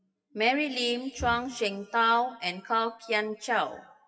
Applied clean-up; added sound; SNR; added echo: classical method WPE with log-MMSE.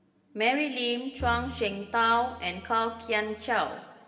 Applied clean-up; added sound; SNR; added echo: none; Bowed string instrument; 15 dB; reverberation time 1.7 s.